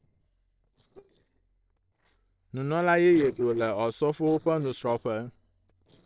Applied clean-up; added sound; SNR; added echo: neural separator model SepFormer DNS4.